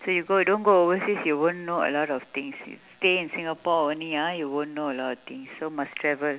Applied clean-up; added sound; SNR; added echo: none; none; none; none.